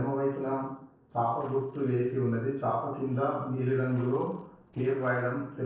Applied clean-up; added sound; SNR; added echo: neural separator model SepFormer DNS4.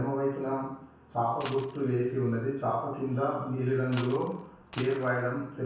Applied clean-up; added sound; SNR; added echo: none; Coin (dropping); 11 dB; reverberation time 0.7 s.